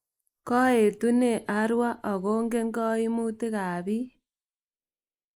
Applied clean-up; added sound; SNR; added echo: neural mask model Resemble Enhance denoiser.